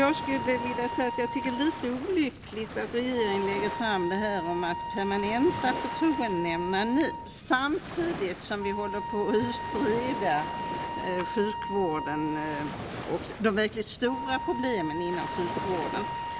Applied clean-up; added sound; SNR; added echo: none; Waves, surf + Wind instrument, woodwind instrument; 5 dB; none.